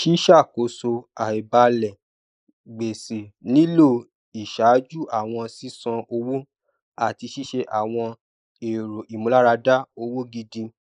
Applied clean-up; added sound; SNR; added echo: neural mask model Resemble Enhance denoiser.